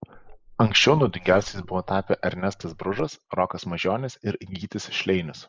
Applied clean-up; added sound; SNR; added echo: neural mask model Resemble Enhance denoiser.